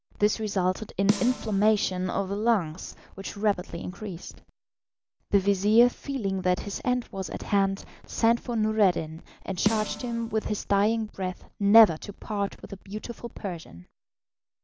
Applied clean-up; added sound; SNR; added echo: none; Snare drum; 8 dB; none.